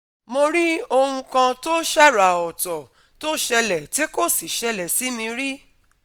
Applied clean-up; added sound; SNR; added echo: none; none; none; none.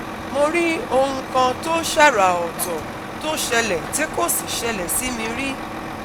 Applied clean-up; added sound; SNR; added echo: none; Truck; 8 dB; none.